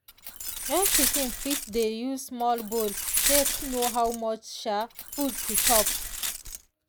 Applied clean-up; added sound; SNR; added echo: none; Glass; -1 dB; none.